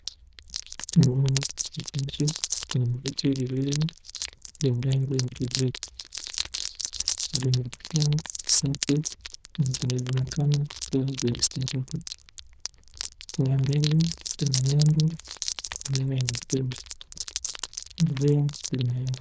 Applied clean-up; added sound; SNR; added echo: neural diffusion model UNIVERSE++.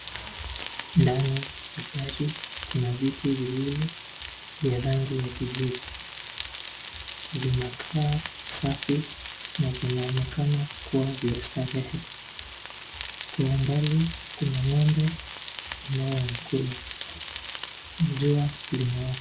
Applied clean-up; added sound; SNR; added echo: none; Frying (food); 3 dB; none.